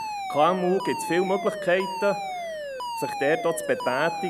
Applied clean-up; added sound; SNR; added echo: none; Alarm; 6 dB; none.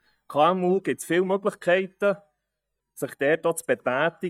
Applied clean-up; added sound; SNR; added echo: neural mask model DeepFilterNet 3.